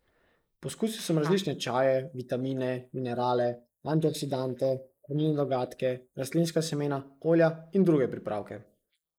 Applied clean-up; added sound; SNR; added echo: neural mask model Resemble Enhance denoiser.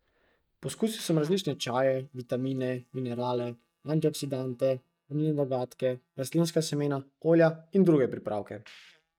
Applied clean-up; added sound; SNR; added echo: neural mask model DeepFilterNet 3.